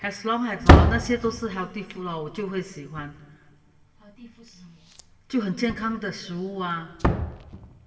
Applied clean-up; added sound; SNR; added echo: none; Slam; -5 dB; reverberation time 2.0 s.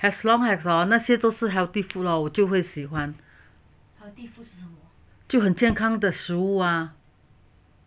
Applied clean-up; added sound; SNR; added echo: none; none; none; none.